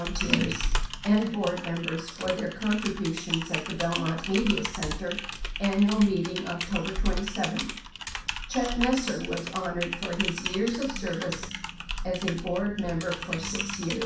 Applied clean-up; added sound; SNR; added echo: none; Typing; 4 dB; reverberation time 0.6 s.